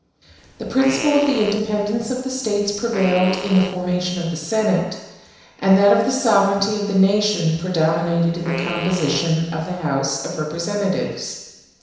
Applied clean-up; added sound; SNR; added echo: none; Fart; 10 dB; reverberation time 1.0 s.